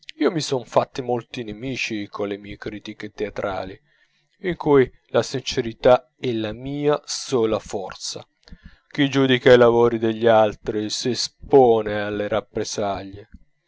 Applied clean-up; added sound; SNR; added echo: none; none; none; none.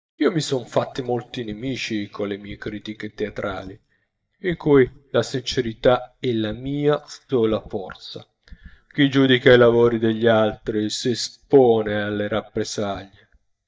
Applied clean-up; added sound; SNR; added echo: neural mask model DeepFilterNet 3.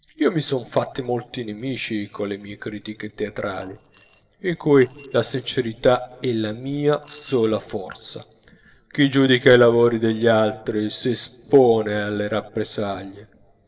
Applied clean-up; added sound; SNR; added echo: neural separator model SepFormer DNS4.